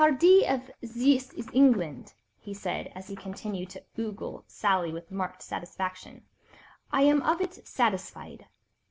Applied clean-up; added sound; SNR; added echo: none; none; none; none.